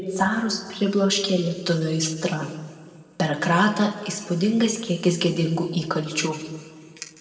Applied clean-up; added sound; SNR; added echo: none; none; none; reverberation time 1.6 s.